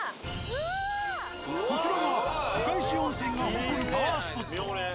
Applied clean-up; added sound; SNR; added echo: none; none; none; none.